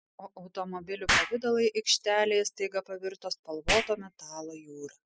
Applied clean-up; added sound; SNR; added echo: classical method spectral subtraction.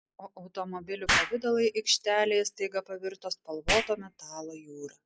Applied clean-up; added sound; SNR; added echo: classical method log-MMSE.